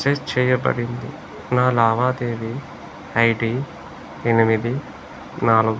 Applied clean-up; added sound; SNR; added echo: none; none; none; none.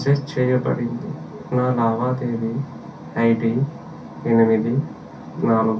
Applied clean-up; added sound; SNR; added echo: none; none; none; reverberation time 0.3 s.